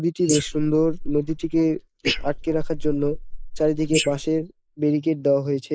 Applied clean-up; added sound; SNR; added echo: neural mask model Resemble Enhance denoiser.